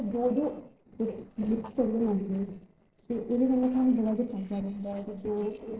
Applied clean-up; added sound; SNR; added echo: neural separator model SepFormer DNS4.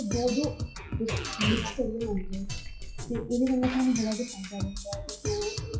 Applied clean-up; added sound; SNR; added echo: classical method WPE with log-MMSE.